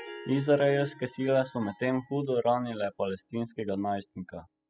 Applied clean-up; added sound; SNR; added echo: classical method spectral subtraction.